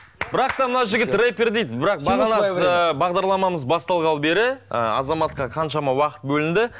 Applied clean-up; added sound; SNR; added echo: none; none; none; none.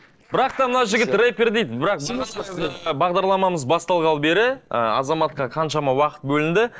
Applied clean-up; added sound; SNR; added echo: neural separator model SepFormer DNS4.